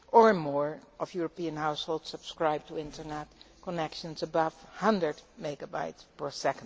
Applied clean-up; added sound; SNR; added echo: none; none; none; none.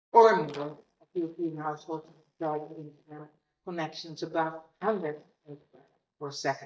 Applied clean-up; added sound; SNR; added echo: neural mask model DeepFilterNet 3.